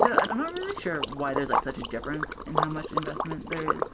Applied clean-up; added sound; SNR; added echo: none; Liquid; -3 dB; none.